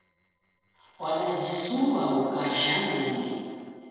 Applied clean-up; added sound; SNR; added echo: neural separator model SepFormer DNS4.